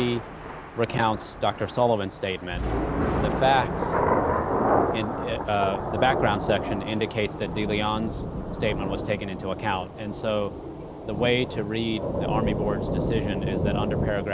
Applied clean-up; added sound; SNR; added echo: none; Thunder / Rain; 1 dB; none.